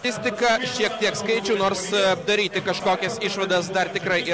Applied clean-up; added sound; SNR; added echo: none; none; none; none.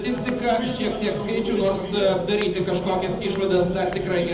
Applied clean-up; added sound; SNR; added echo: none; Crack / Crackle; 16 dB; reverberation time 0.8 s.